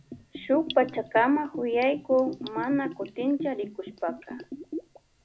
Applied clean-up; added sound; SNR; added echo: none; Bathtub (filling or washing) / Gurgling; 11 dB; none.